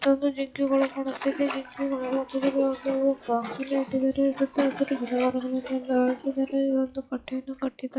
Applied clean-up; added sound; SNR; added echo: classical method log-MMSE.